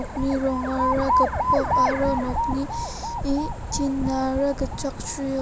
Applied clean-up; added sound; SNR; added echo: none; Alarm; 1 dB; none.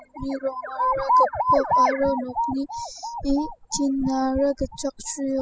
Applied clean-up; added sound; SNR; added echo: classical method spectral subtraction.